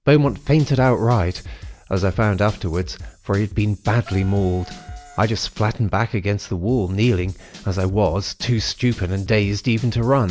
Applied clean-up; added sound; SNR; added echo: none; Drum / Drum kit + Wind instrument, woodwind instrument; 18 dB; none.